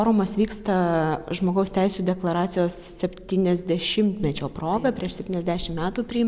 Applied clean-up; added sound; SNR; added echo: none; none; none; none.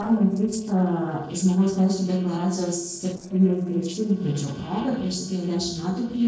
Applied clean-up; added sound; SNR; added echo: neural separator model SepFormer DNS4.